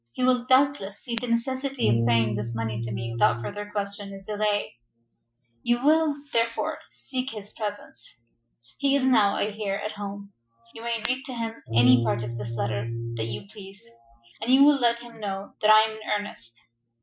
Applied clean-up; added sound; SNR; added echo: classical method Wiener filter.